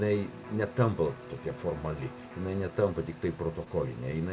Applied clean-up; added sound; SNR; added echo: none; Electric guitar; 17 dB; none.